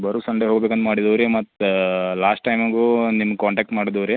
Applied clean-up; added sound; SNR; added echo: none; none; none; none.